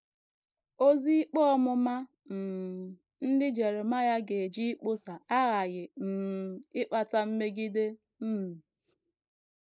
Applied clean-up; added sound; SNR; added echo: neural mask model Resemble Enhance denoiser.